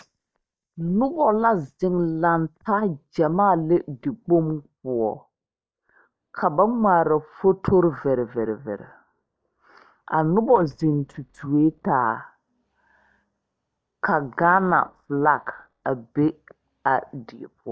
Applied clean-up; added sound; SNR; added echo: neural mask model DeepFilterNet 3.